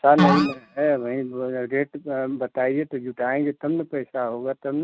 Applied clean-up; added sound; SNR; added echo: neural mask model RNNoise.